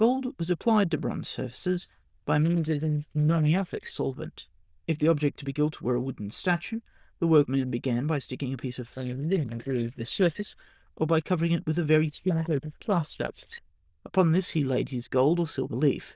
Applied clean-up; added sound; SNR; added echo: neural diffusion model UNIVERSE++.